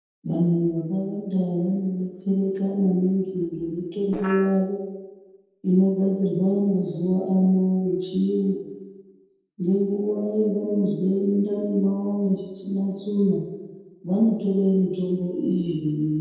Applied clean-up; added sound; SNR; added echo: neural separator model SepFormer DNS4.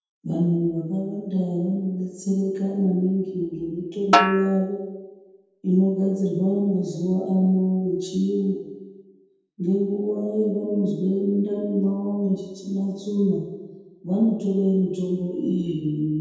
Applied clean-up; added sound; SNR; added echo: none; Snare drum; 1 dB; reverberation time 1.1 s.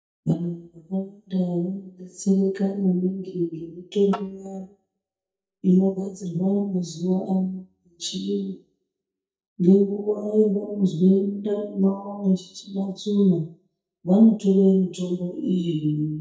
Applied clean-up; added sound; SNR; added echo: neural mask model DeepFilterNet 3.